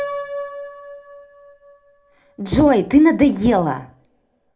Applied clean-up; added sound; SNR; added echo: neural separator model SepFormer DNS4.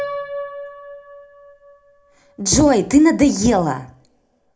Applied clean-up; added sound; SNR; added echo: none; Piano; 15 dB; reverberation time 0.4 s.